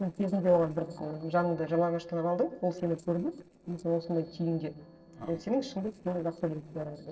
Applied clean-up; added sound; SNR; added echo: neural separator model SepFormer DNS4.